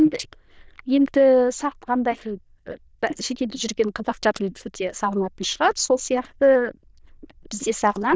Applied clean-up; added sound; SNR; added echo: neural diffusion model UNIVERSE++.